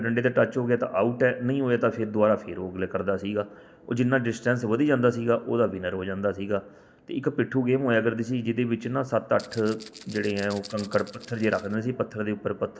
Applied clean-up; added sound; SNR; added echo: none; Rattle (instrument); 20 dB; none.